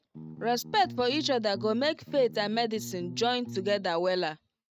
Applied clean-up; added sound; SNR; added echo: neural mask model RNNoise.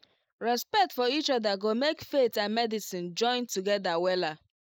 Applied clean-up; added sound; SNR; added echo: neural mask model Resemble Enhance denoiser.